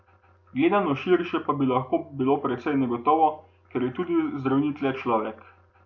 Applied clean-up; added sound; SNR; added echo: none; none; none; none.